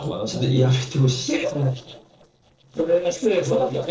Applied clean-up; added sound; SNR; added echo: neural separator model SepFormer DNS4.